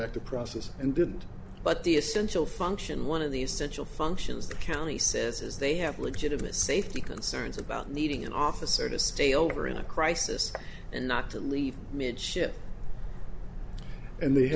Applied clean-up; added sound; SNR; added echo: none; none; none; none.